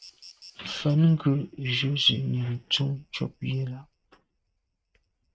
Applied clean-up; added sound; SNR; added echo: neural mask model RNNoise.